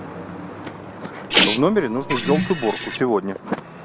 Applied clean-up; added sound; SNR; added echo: none; Printer; -1 dB; none.